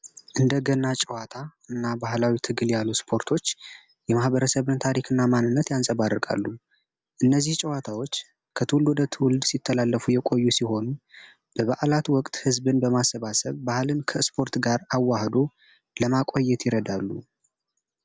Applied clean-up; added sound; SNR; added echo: none; none; none; none.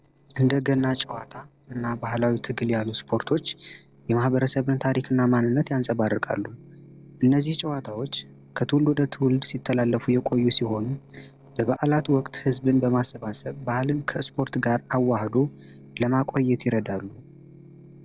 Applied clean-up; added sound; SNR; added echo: neural separator model SepFormer DNS4.